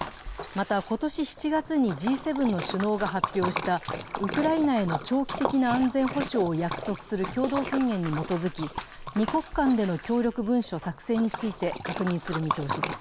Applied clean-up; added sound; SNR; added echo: none; Splash, splatter; 8 dB; none.